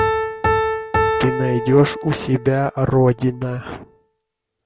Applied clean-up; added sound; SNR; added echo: none; Piano; 4 dB; none.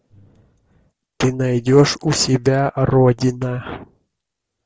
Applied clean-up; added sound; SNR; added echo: none; none; none; none.